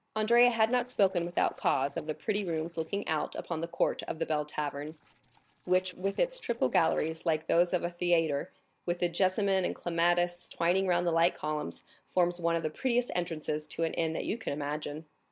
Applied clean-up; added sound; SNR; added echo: neural separator model SepFormer DNS4.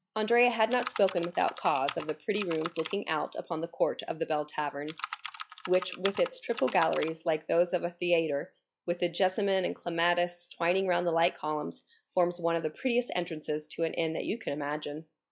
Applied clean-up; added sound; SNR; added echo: classical method log-MMSE.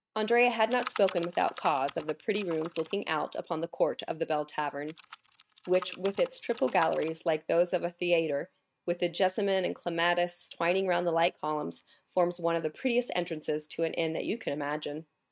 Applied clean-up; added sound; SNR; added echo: neural mask model RNNoise.